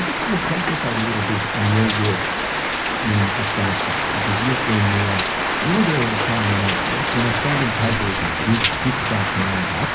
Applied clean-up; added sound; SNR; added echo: none; Rain; -1 dB; reverberation time 0.5 s.